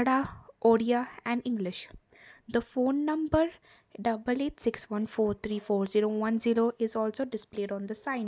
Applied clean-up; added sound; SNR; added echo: none; none; none; none.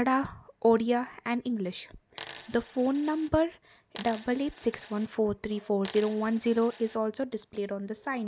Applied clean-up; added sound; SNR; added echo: none; Coin (dropping); 18 dB; none.